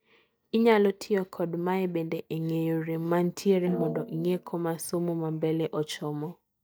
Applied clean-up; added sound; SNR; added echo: neural mask model DeepFilterNet 3.